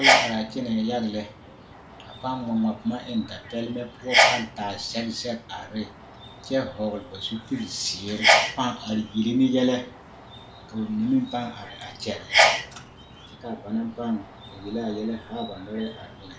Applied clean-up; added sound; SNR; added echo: none; Sneeze; -1 dB; reverberation time 0.3 s.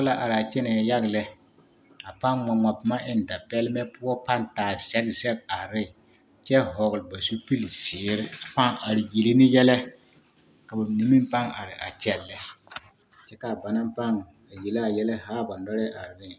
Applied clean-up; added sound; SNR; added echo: none; none; none; none.